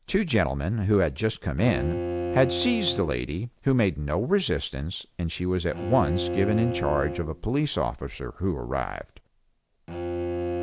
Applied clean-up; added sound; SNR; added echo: none; Bowed string instrument; 8 dB; none.